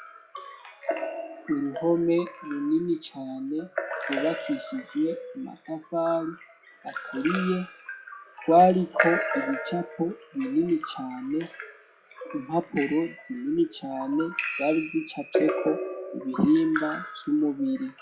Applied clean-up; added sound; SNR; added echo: classical method log-MMSE.